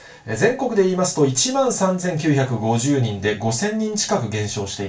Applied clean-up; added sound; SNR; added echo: none; none; none; reverberation time 0.2 s.